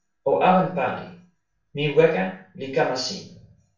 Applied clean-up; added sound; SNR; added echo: none; none; none; reverberation time 0.4 s.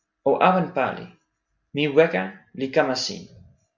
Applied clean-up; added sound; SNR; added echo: none; none; none; none.